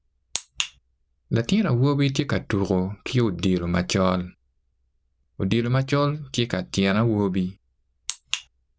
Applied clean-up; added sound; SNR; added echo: none; none; none; none.